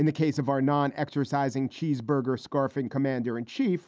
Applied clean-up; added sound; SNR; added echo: none; none; none; none.